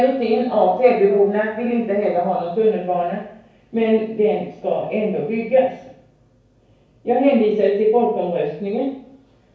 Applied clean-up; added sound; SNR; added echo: none; Brass instrument; 19 dB; reverberation time 0.6 s.